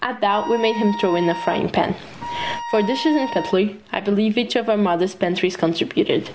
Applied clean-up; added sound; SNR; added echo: none; Wind instrument, woodwind instrument; 10 dB; none.